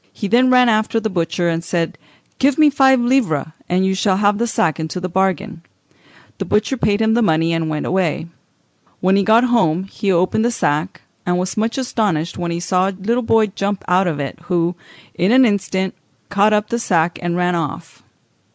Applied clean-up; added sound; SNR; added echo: none; none; none; none.